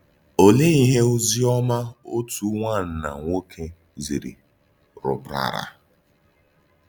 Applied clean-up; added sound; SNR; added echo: none; none; none; none.